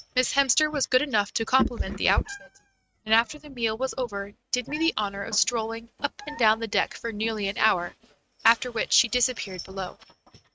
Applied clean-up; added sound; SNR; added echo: neural mask model RNNoise.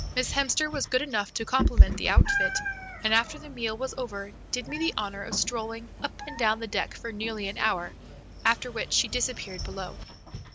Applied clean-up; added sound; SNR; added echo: none; Meow; -1 dB; none.